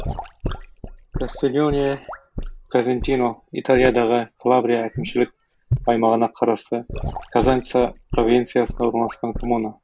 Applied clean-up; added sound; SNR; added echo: none; Sink (filling or washing) / Gurgling / Liquid; 10 dB; none.